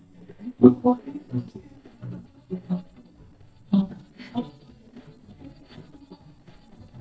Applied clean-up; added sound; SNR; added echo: neural mask model DeepFilterNet 3.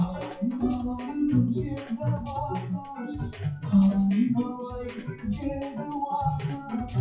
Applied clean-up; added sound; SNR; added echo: classical method WPE with log-MMSE.